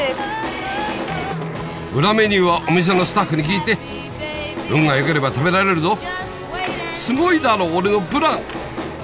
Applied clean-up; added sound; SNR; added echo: none; none; none; none.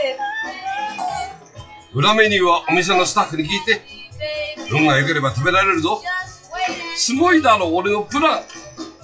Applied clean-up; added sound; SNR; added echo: classical method WPE with log-MMSE.